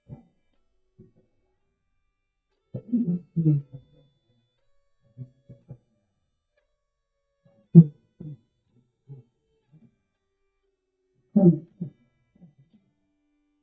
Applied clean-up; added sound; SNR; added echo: neural mask model DeepFilterNet 3.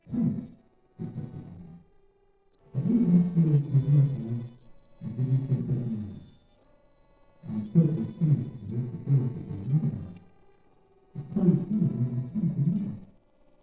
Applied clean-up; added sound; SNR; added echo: neural separator model SepFormer DNS4.